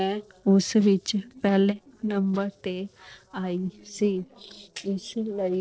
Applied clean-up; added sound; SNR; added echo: neural separator model SepFormer DNS4.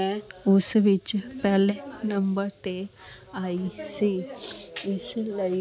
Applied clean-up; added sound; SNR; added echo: none; none; none; none.